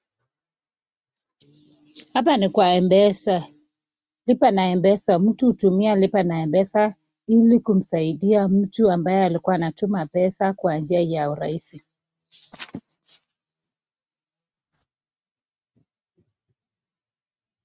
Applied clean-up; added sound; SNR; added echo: neural mask model RNNoise.